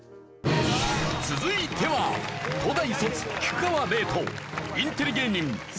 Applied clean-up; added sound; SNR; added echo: none; none; none; none.